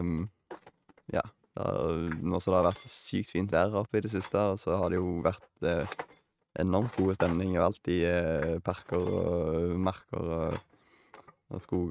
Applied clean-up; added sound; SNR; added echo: neural mask model RNNoise.